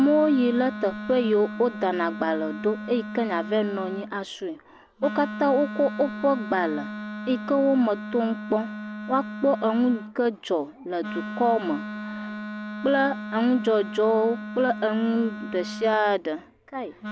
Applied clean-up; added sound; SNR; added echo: none; Wind instrument, woodwind instrument; 10 dB; none.